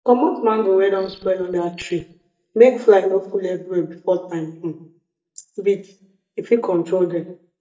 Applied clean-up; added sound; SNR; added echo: neural mask model DeepFilterNet 3.